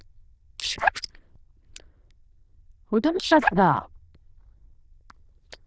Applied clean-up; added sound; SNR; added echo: neural diffusion model UNIVERSE++.